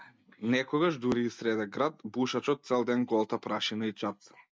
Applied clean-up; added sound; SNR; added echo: none; none; none; none.